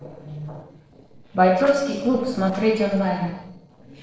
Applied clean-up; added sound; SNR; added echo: neural separator model SepFormer DNS4.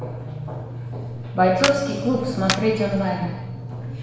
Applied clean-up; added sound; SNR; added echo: none; Clapping; 7 dB; reverberation time 1.1 s.